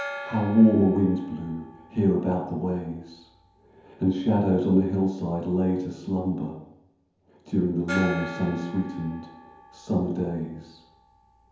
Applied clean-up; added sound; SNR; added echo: none; Gong; 16 dB; reverberation time 0.9 s.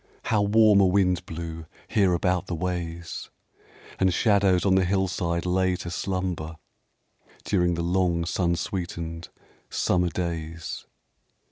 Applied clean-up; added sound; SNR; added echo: none; none; none; none.